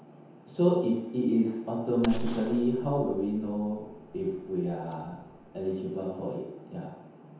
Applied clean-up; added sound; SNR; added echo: none; Gunshot, gunfire; 10 dB; reverberation time 0.9 s.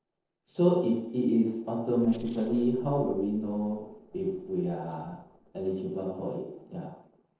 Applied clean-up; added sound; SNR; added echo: neural separator model SepFormer DNS4.